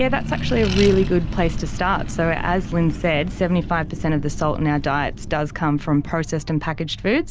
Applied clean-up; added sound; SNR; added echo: none; Accelerating, revving, vroom; 6 dB; none.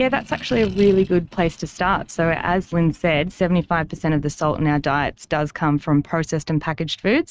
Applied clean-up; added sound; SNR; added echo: neural mask model RNNoise.